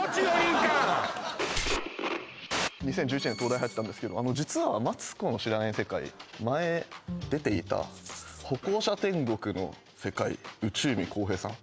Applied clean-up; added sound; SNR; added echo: none; Rattle; 19 dB; none.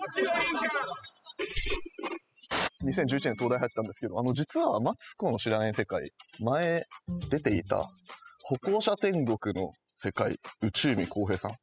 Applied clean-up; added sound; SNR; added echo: classical method spectral subtraction.